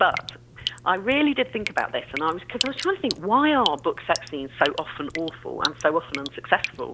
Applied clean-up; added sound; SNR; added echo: none; Drip; 10 dB; none.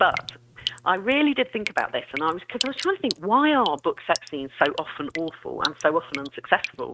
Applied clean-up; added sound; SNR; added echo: neural mask model RNNoise.